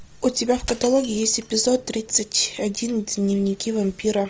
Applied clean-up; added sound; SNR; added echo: none; Shatter; 19 dB; none.